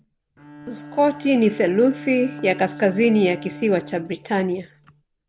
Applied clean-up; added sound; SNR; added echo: none; Bowed string instrument; 16 dB; none.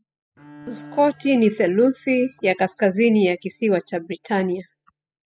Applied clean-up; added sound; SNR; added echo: classical method spectral subtraction.